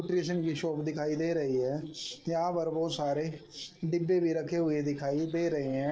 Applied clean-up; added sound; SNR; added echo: neural separator model SepFormer DNS4.